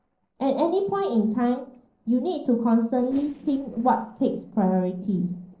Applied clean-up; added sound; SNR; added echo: neural separator model SepFormer DNS4.